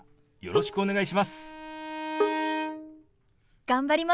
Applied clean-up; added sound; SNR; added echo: none; Bowed string instrument + Bowed string instrument; 2 dB; none.